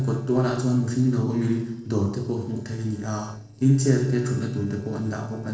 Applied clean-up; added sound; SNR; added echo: neural separator model SepFormer DNS4.